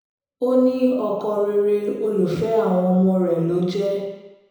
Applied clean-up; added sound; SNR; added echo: none; none; none; reverberation time 1.0 s.